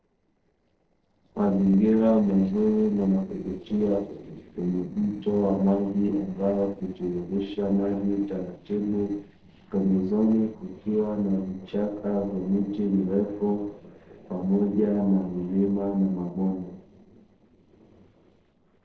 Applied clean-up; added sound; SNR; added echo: neural separator model SepFormer DNS4.